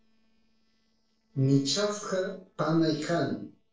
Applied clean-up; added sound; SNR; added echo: neural separator model SepFormer DNS4.